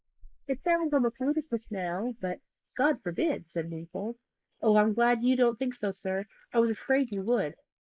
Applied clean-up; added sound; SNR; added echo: neural mask model Resemble Enhance denoiser.